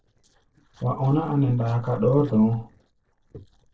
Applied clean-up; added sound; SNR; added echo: neural separator model SepFormer DNS4.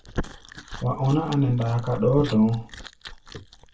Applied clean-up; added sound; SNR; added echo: none; Chewing, mastication; 13 dB; reverberation time 0.1 s.